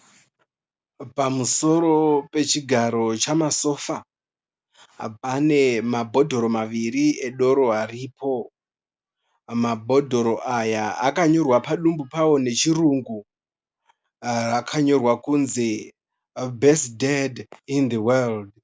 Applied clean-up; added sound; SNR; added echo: none; none; none; none.